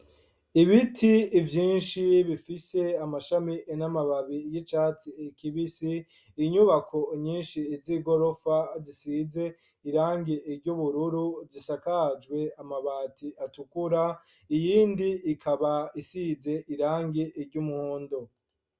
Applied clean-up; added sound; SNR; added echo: none; none; none; none.